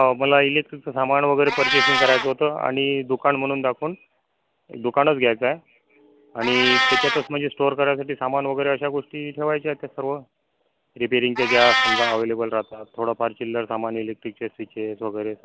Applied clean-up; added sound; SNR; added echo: none; Meow; 5 dB; none.